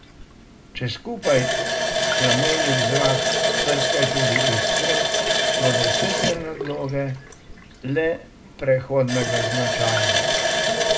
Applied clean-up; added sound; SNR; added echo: none; Water tap, faucet; -3 dB; reverberation time 0.2 s.